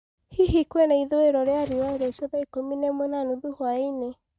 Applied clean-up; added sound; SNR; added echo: neural mask model RNNoise.